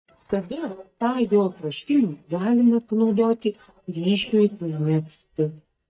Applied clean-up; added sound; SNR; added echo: neural mask model DeepFilterNet 3.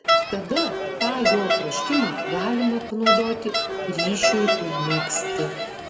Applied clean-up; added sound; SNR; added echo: none; Crowd; -2 dB; reverberation time 1.8 s.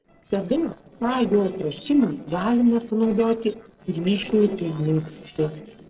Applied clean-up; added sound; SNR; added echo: neural separator model SepFormer DNS4.